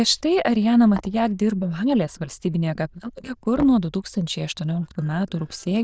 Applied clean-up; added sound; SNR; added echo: neural diffusion model UNIVERSE++.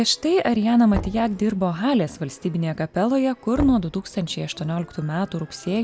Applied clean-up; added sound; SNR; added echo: none; Knock; 14 dB; none.